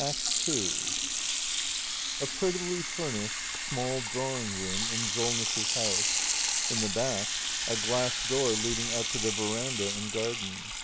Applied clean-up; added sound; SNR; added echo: none; Sink (filling or washing) / Water tap, faucet; -3 dB; none.